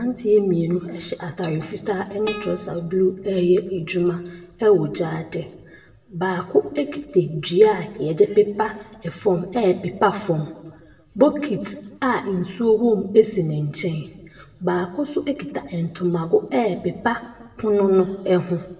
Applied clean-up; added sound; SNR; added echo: none; Plucked string instrument; 16 dB; reverberation time 0.9 s.